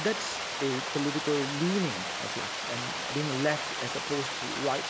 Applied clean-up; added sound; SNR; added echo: none; Water; 2 dB; none.